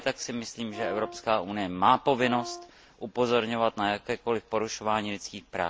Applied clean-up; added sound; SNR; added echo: none; Brass instrument; 14 dB; none.